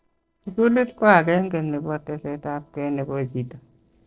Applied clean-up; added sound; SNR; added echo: neural separator model SepFormer DNS4.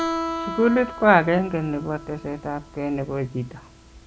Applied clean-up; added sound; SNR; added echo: none; Guitar; 10 dB; none.